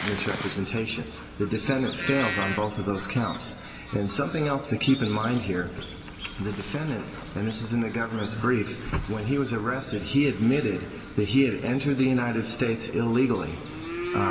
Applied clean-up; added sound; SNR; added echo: none; Bird vocalization, bird call, bird song; 11 dB; reverberation time 3.0 s.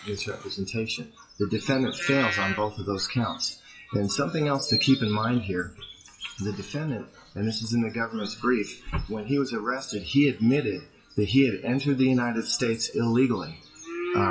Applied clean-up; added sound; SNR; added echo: classical method WPE with log-MMSE.